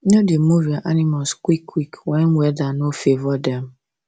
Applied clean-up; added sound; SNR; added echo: none; none; none; none.